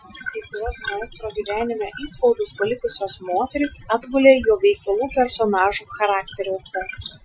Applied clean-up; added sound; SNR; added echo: classical method Wiener filter.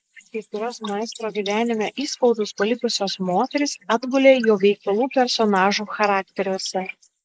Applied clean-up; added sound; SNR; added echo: neural mask model Resemble Enhance denoiser.